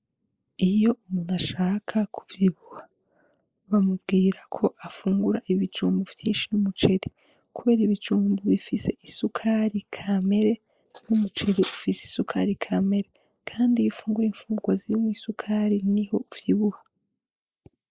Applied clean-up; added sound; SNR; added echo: neural mask model Resemble Enhance denoiser.